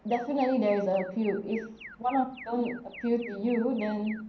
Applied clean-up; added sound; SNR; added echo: none; Alarm; 18 dB; reverberation time 0.6 s.